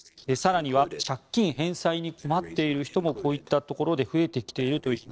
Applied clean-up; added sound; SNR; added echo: neural separator model SepFormer DNS4.